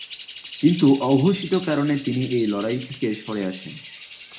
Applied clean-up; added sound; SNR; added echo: none; Bird; 17 dB; reverberation time 0.4 s.